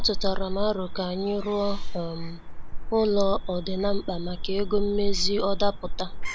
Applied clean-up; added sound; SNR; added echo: none; Gull, seagull / Fowl; -1 dB; none.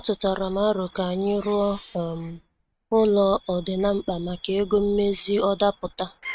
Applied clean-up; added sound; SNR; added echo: neural mask model RNNoise.